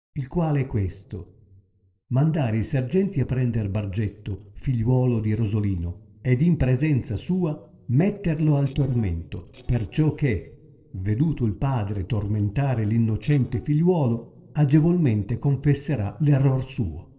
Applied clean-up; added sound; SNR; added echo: neural separator model SepFormer DNS4.